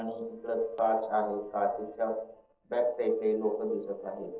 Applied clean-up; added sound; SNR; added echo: neural separator model SepFormer DNS4.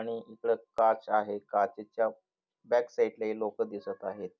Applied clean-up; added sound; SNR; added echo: none; none; none; none.